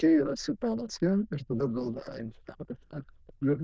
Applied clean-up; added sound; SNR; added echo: neural diffusion model UNIVERSE++.